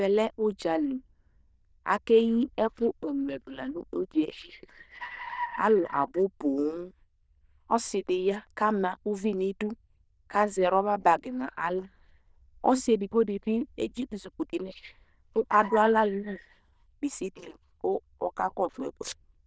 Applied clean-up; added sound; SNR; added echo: neural diffusion model UNIVERSE++.